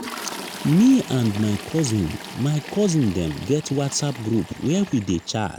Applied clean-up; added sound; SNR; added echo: none; Toilet flush; 14 dB; none.